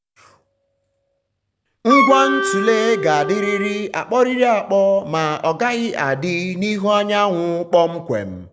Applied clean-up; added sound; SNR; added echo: none; Wind instrument, woodwind instrument; 2 dB; none.